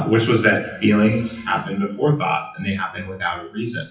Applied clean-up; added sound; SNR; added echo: classical method WPE with log-MMSE.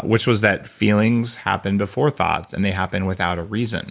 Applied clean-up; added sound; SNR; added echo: none; none; none; none.